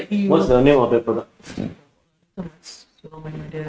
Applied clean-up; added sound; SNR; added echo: neural mask model RNNoise.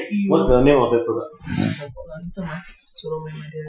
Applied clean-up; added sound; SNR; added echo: classical method Wiener filter.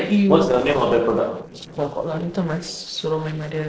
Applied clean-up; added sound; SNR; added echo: neural separator model SepFormer DNS4.